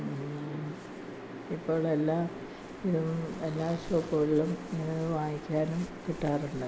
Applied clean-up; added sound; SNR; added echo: none; Zipper (clothing) + Crumpling, crinkling; 20 dB; none.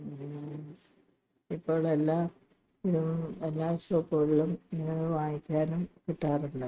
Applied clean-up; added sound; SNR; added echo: neural mask model RNNoise.